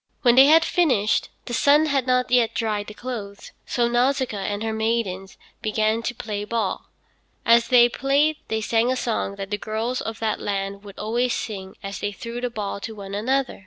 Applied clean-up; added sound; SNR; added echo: none; none; none; none.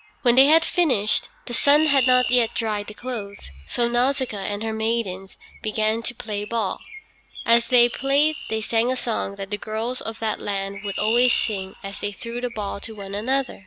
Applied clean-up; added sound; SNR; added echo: none; Chirp, tweet; 10 dB; none.